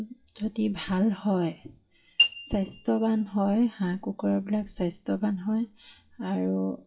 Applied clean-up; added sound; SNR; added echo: classical method WPE with log-MMSE.